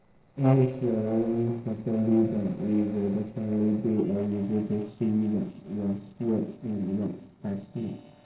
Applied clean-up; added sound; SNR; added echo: neural separator model SepFormer DNS4.